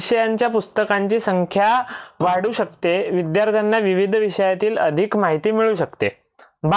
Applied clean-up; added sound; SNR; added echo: neural mask model DeepFilterNet 3.